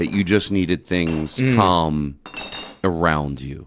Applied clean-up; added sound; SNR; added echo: none; Chink, clink; 19 dB; none.